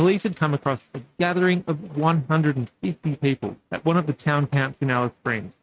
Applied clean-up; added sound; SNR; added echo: neural mask model RNNoise.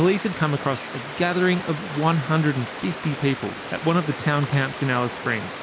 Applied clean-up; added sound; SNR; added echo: none; Stream; 10 dB; none.